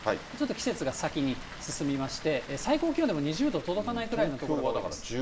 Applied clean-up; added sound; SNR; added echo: none; Water; 13 dB; reverberation time 0.4 s.